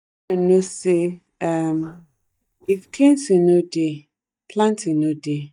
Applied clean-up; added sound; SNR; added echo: neural mask model DeepFilterNet 3.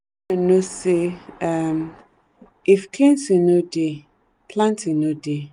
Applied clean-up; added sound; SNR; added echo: none; none; none; none.